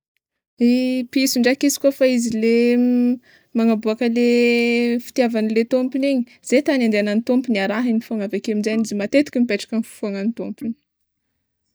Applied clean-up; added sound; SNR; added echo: neural mask model DeepFilterNet 3.